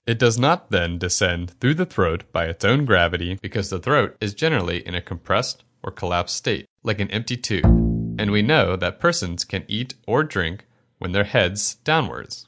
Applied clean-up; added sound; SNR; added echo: none; Bowed string instrument; -1 dB; none.